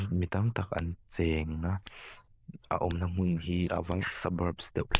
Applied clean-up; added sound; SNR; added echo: neural diffusion model UNIVERSE++.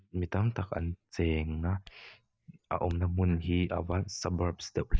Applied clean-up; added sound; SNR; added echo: neural mask model DeepFilterNet 3.